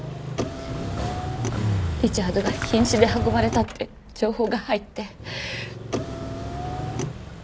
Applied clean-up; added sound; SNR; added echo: none; Car + Motorcycle; 2 dB; none.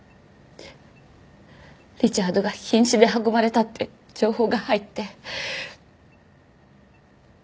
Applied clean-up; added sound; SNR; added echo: none; none; none; none.